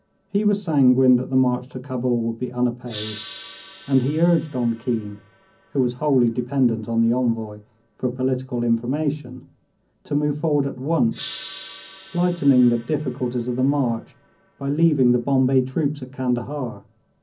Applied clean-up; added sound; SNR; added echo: none; Gong; 16 dB; reverberation time 0.4 s.